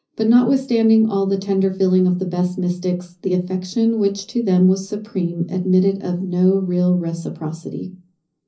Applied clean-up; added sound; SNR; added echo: none; none; none; reverberation time 0.5 s.